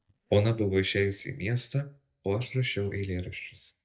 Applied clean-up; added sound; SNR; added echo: neural mask model DeepFilterNet 3.